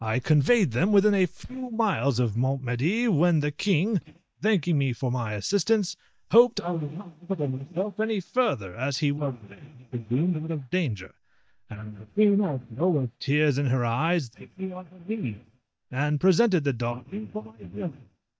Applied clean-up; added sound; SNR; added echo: neural mask model DeepFilterNet 3.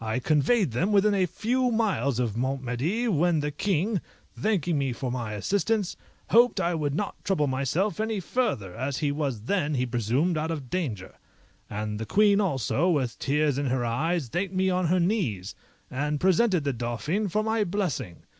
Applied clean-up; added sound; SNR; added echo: none; none; none; none.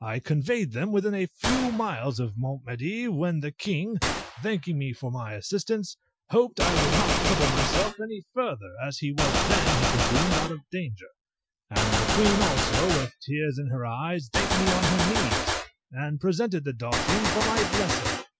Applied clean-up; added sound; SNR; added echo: classical method Wiener filter.